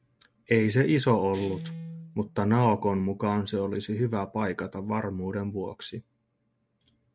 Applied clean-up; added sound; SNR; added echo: none; Guitar; 17 dB; none.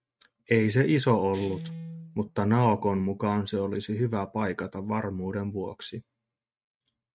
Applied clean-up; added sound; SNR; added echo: neural mask model RNNoise.